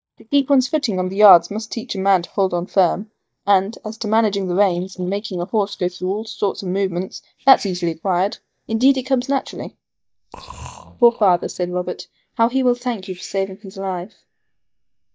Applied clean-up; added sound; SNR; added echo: neural mask model DeepFilterNet 3.